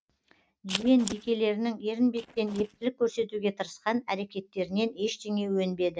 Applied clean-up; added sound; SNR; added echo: neural mask model RNNoise.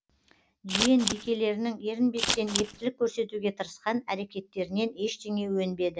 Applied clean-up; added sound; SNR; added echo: none; Scissors; 1 dB; none.